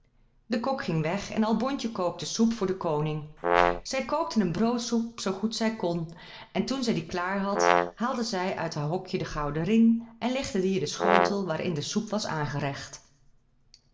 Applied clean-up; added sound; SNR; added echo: none; Brass instrument; -3 dB; reverberation time 0.6 s.